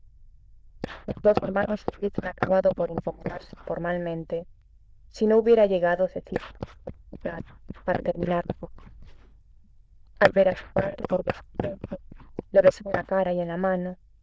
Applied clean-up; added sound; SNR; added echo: neural diffusion model UNIVERSE++.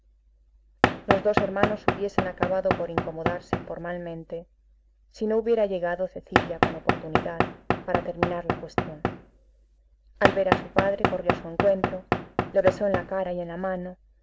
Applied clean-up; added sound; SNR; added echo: none; Knock / Wood; -2 dB; none.